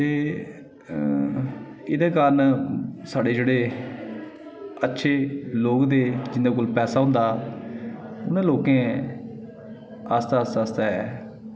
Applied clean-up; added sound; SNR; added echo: none; none; none; none.